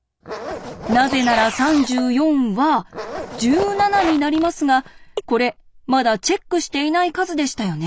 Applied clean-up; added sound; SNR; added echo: none; Zipper (clothing); 11 dB; none.